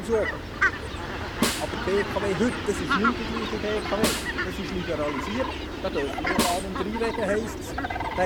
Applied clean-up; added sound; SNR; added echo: none; Snare drum + Fowl; -1 dB; none.